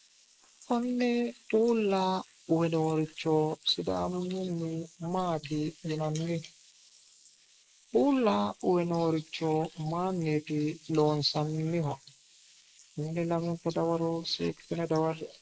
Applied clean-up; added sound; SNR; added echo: neural mask model Resemble Enhance denoiser.